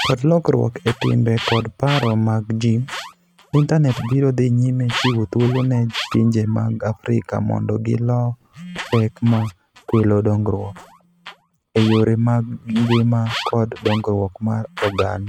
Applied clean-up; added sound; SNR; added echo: neural mask model RNNoise.